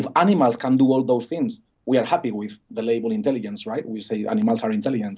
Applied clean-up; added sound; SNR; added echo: none; none; none; none.